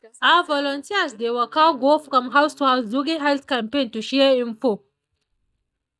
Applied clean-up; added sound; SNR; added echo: neural mask model DeepFilterNet 3.